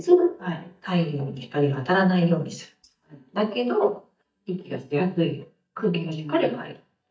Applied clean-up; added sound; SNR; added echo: neural mask model DeepFilterNet 3.